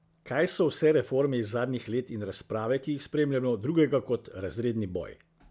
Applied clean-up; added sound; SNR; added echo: none; none; none; none.